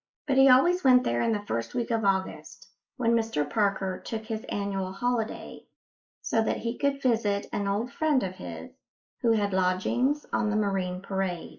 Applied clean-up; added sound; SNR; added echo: neural mask model Resemble Enhance denoiser.